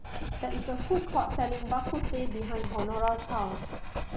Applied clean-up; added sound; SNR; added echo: none; Writing; 1 dB; none.